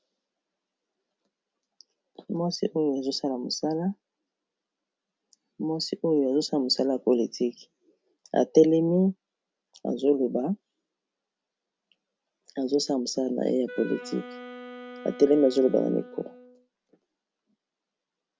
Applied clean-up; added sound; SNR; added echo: none; Wind instrument, woodwind instrument; 15 dB; none.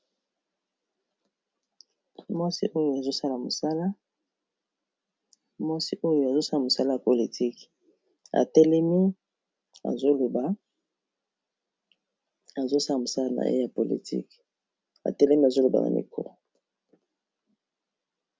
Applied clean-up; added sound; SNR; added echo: none; none; none; none.